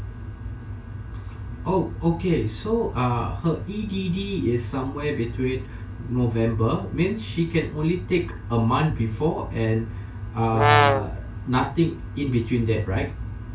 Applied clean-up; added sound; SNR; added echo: none; Brass instrument; -4 dB; reverberation time 0.2 s.